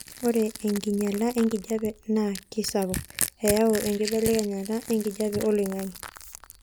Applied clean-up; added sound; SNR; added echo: none; Crushing; 11 dB; none.